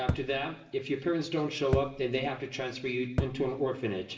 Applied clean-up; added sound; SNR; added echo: none; Thump, thud; 3 dB; reverberation time 0.7 s.